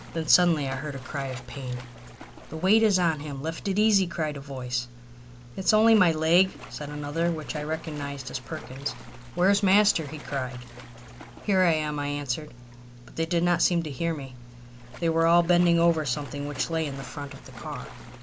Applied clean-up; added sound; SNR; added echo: none; Splash, splatter; 20 dB; none.